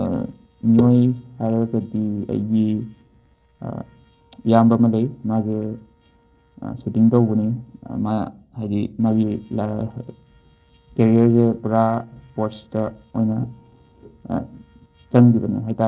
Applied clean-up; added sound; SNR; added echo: neural separator model SepFormer DNS4.